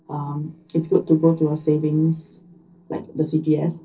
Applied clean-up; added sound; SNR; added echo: neural separator model SepFormer DNS4.